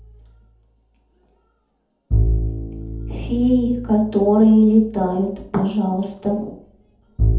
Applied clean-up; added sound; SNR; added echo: none; Bowed string instrument; 5 dB; reverberation time 0.6 s.